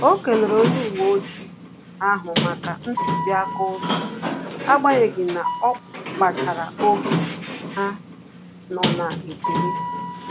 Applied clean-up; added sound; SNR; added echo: none; Sliding door; 4 dB; none.